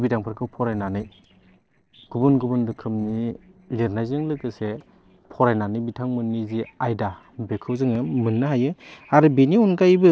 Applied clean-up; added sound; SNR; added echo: neural separator model SepFormer DNS4.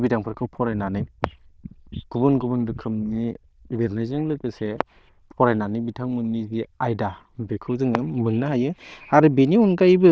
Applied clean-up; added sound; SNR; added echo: neural diffusion model UNIVERSE++.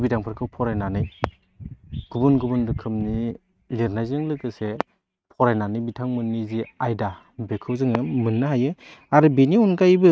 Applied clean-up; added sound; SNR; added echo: neural mask model RNNoise.